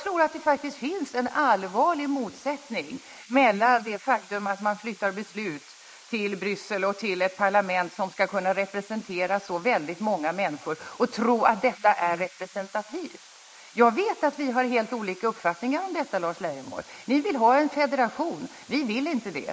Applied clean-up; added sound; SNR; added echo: neural mask model Resemble Enhance denoiser.